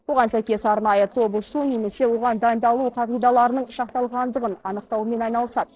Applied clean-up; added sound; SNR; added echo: neural separator model SepFormer DNS4.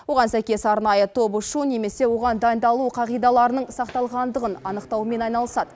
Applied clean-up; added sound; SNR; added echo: none; none; none; none.